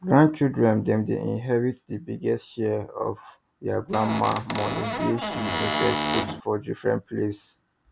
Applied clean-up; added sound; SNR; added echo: none; Squeak / Cupboard open or close; 3 dB; none.